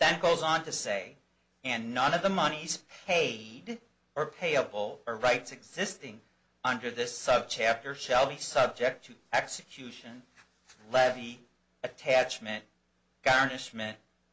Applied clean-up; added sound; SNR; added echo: none; none; none; none.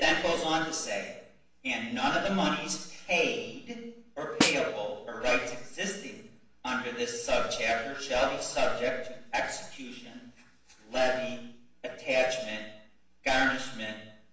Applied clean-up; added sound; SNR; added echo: none; Snare drum; 2 dB; reverberation time 0.8 s.